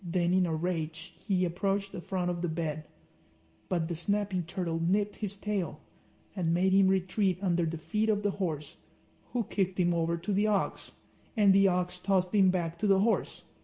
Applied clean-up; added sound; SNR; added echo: none; none; none; reverberation time 0.5 s.